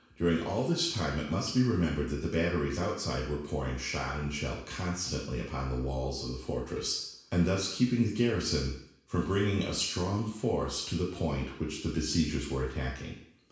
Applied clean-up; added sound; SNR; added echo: none; none; none; reverberation time 0.7 s.